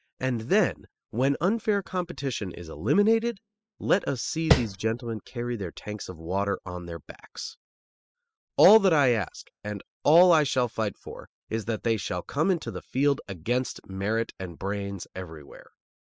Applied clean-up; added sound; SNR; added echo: classical method spectral subtraction.